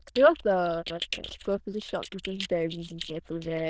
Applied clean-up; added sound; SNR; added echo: neural diffusion model UNIVERSE++.